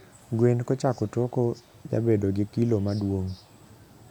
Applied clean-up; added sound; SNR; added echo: none; none; none; none.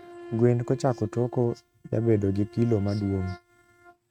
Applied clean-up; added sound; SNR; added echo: neural mask model RNNoise.